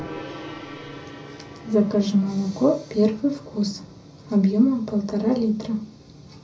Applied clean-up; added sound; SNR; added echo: none; Gong; 18 dB; reverberation time 0.4 s.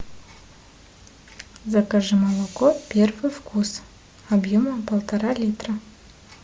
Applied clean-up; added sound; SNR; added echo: none; none; none; none.